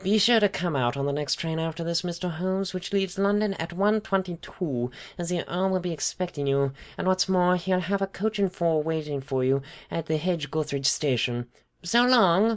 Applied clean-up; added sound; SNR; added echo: none; none; none; none.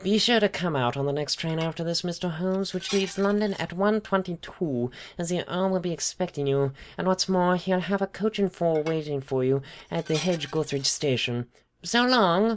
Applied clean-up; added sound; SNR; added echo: none; Dishes, pots, and pans; 18 dB; none.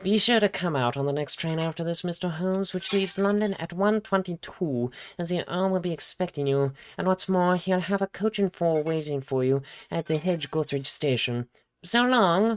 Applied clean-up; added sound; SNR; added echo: neural mask model RNNoise.